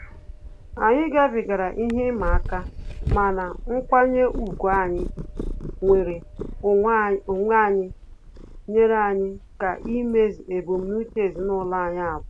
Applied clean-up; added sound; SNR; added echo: none; Purr; 9 dB; none.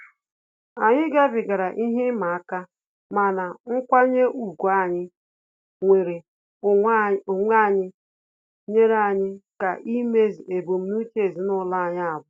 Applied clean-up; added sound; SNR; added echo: none; none; none; none.